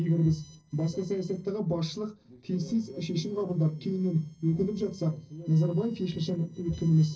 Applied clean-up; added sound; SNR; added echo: neural separator model SepFormer DNS4.